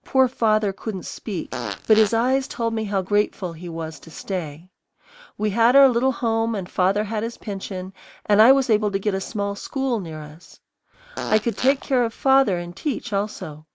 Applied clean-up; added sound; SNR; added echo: none; Fart; 11 dB; none.